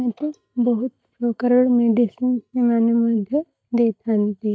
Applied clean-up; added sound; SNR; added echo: neural mask model DeepFilterNet 3.